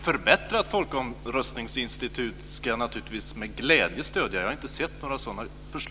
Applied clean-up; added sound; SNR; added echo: none; none; none; none.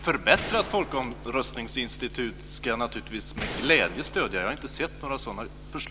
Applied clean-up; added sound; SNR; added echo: none; Gunshot, gunfire; 12 dB; none.